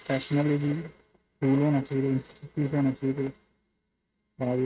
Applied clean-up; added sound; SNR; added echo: neural mask model RNNoise.